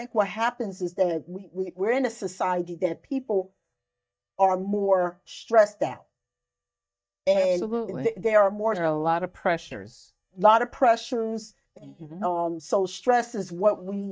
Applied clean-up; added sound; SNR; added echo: neural mask model DeepFilterNet 3.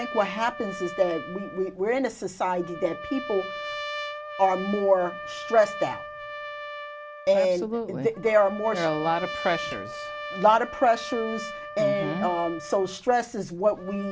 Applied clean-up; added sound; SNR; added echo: none; Trumpet; 11 dB; none.